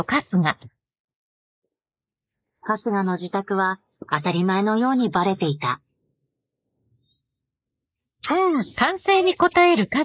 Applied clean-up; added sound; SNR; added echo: neural mask model Resemble Enhance denoiser.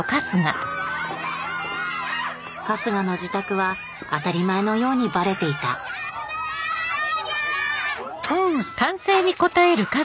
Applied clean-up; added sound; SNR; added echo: none; none; none; none.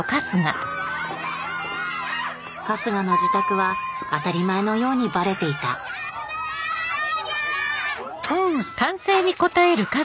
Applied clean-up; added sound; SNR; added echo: none; Piano; 5 dB; none.